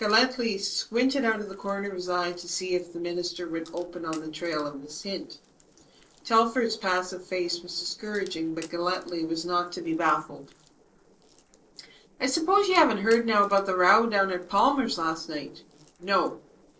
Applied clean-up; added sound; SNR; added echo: neural separator model SepFormer DNS4.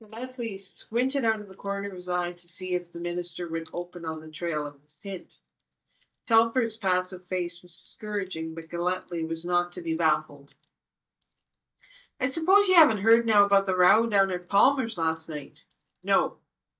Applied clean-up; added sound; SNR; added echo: neural mask model DeepFilterNet 3.